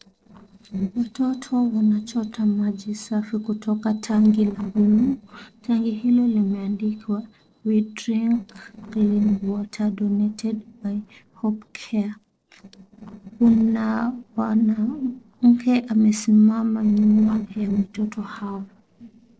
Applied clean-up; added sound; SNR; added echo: neural separator model SepFormer DNS4.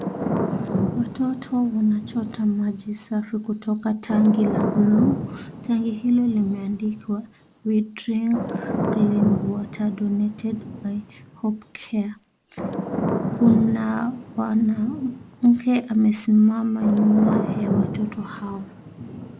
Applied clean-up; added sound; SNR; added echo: none; Thunder / Rain; 6 dB; none.